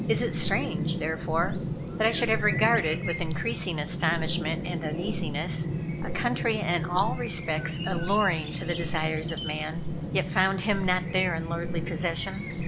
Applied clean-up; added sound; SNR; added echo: none; Chirp, tweet; 2 dB; none.